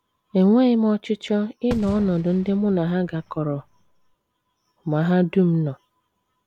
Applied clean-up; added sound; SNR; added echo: none; Fireworks; 16 dB; none.